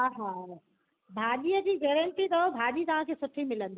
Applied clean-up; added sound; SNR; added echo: none; none; none; none.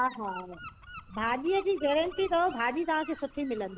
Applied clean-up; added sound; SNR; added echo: none; Gull, seagull / Wind; 17 dB; none.